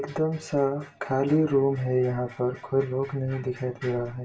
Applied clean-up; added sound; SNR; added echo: none; none; none; reverberation time 0.2 s.